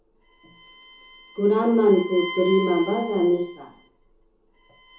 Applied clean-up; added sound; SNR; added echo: none; Bowed string instrument; 12 dB; reverberation time 0.7 s.